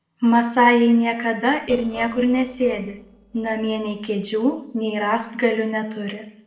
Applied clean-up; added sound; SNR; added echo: neural separator model SepFormer DNS4.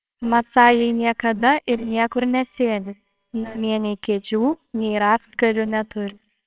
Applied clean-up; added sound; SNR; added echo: neural separator model SepFormer WHAMR!.